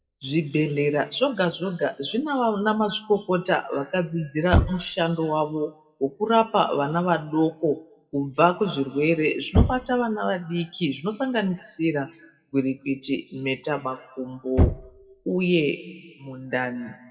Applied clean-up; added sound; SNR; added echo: classical method WPE with log-MMSE.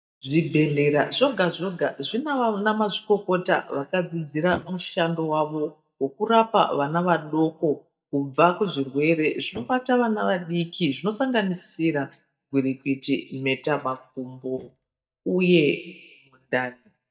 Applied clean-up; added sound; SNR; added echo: neural mask model DeepFilterNet 3.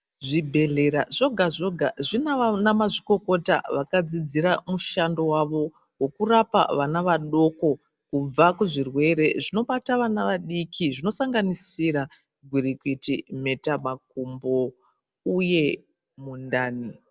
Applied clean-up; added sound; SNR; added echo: none; none; none; none.